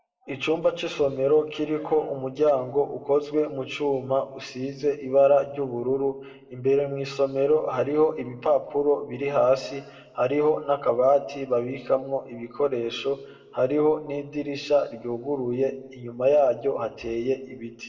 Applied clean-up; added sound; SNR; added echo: none; none; none; reverberation time 1.1 s.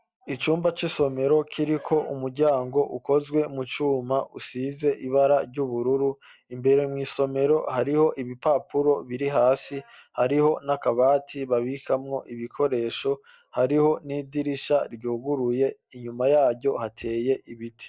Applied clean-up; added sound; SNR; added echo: none; none; none; none.